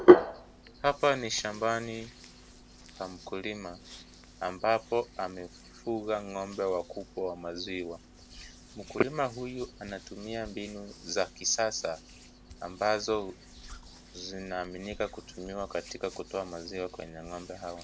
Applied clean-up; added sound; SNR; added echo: none; Hands; -1 dB; none.